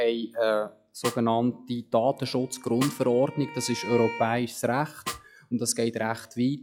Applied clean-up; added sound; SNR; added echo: classical method log-MMSE.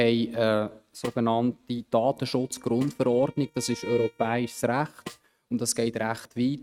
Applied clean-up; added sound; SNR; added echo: neural mask model RNNoise.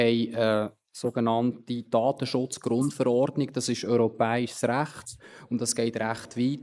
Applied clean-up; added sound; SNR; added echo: neural mask model Resemble Enhance denoiser.